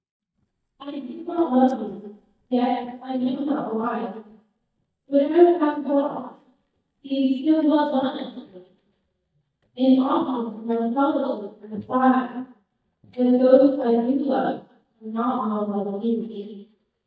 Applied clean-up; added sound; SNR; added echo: neural mask model DeepFilterNet 3.